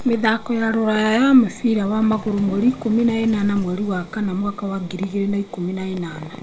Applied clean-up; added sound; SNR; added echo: none; Vehicle; 20 dB; none.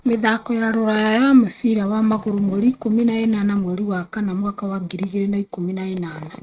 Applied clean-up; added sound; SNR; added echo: neural mask model RNNoise.